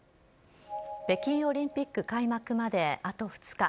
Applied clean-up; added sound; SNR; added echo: none; none; none; none.